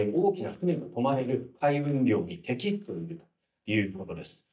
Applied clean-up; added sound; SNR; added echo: neural mask model DeepFilterNet 3.